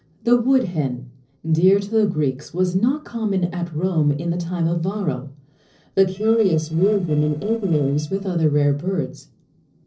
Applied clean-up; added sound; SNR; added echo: neural separator model SepFormer DNS4.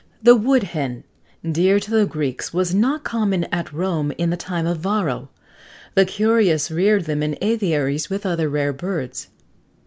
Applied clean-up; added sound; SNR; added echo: none; none; none; none.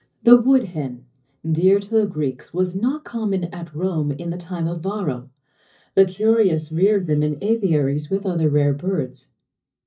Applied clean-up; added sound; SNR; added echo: neural mask model DeepFilterNet 3.